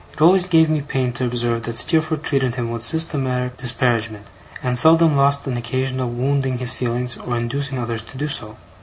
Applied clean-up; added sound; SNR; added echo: none; none; none; none.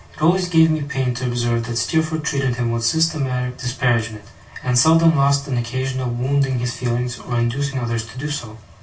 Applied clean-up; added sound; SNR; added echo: none; none; none; reverberation time 0.2 s.